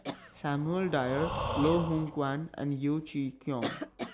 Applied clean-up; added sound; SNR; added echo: none; Breathing + Cough; 7 dB; none.